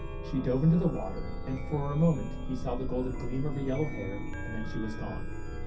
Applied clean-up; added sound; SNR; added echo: none; Chime; 3 dB; reverberation time 0.3 s.